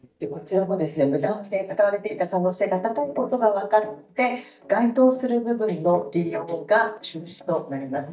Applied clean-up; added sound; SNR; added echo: neural mask model DeepFilterNet 3.